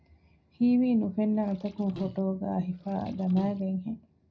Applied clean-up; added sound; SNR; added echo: none; Liquid; 15 dB; reverberation time 0.4 s.